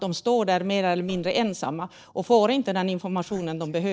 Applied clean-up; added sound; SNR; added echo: neural separator model SepFormer DNS4.